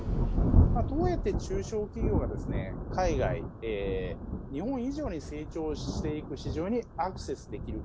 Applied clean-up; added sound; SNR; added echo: none; Thunder; -4 dB; none.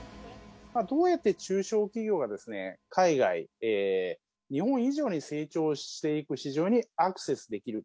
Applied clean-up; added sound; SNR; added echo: none; none; none; none.